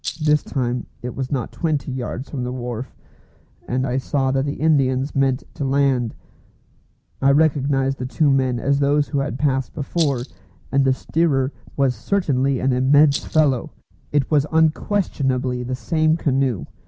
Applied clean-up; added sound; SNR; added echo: none; Rattle; 12 dB; none.